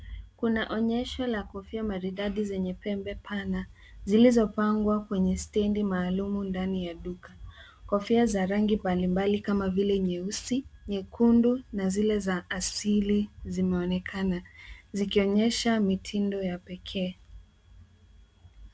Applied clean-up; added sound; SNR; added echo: none; none; none; none.